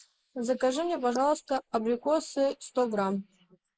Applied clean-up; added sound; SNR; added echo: neural mask model Resemble Enhance denoiser.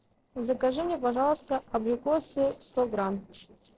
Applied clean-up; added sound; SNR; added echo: neural separator model SepFormer DNS4.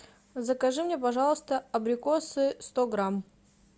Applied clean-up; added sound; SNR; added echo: none; none; none; none.